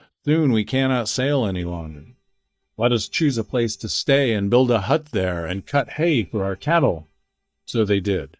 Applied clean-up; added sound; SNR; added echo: neural mask model DeepFilterNet 3.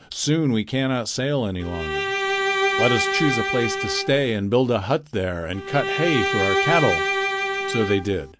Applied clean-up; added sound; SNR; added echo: none; Bowed string instrument; 0 dB; none.